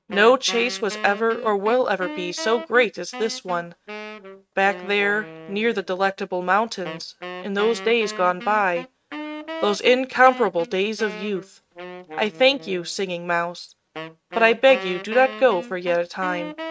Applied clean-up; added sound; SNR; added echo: neural mask model RNNoise.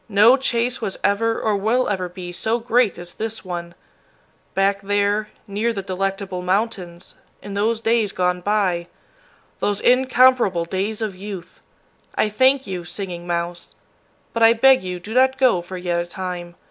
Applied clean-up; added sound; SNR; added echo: none; none; none; none.